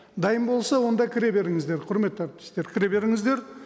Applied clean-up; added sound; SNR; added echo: none; none; none; none.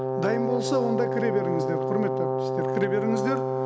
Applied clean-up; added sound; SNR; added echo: none; Brass instrument; -1 dB; none.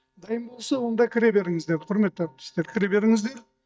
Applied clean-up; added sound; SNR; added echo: neural mask model DeepFilterNet 3.